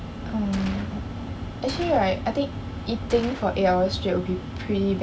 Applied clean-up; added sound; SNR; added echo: none; Gunshot, gunfire + Engine; 13 dB; none.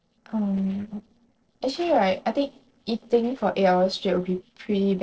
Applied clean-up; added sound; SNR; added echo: neural separator model SepFormer DNS4.